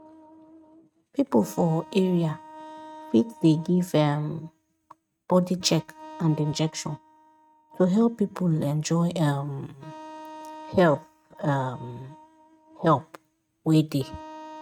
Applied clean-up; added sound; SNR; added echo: neural mask model RNNoise.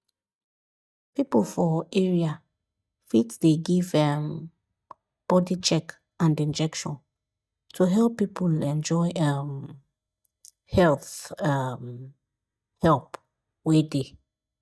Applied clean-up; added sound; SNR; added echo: neural mask model DeepFilterNet 3.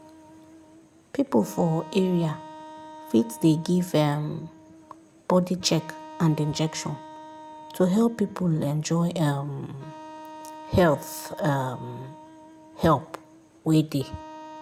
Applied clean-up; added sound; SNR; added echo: none; Wind instrument, woodwind instrument; 18 dB; none.